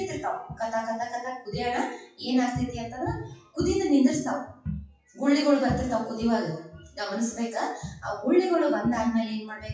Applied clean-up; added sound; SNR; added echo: classical method WPE with log-MMSE.